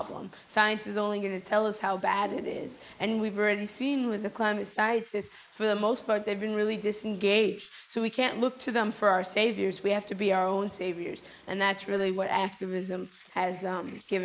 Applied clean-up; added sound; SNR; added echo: neural mask model Resemble Enhance denoiser.